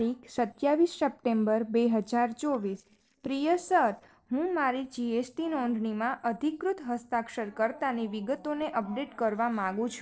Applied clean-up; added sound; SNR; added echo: neural separator model SepFormer DNS4.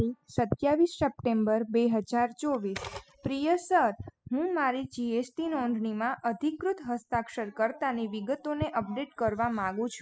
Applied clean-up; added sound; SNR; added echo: classical method spectral subtraction.